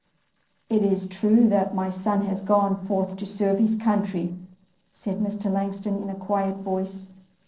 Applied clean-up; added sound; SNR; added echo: neural separator model SepFormer DNS4.